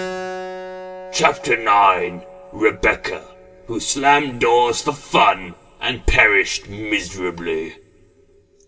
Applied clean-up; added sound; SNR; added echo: none; Keyboard (musical); 17 dB; reverberation time 2.4 s.